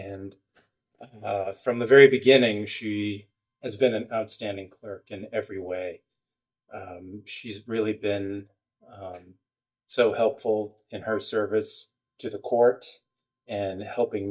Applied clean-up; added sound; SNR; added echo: neural mask model DeepFilterNet 3.